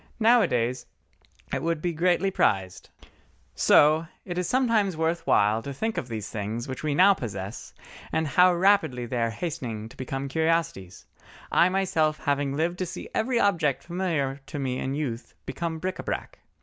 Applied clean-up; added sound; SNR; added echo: none; none; none; none.